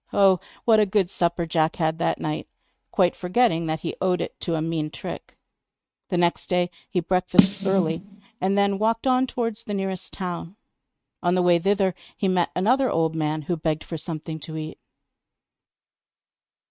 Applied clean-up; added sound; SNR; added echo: neural mask model RNNoise.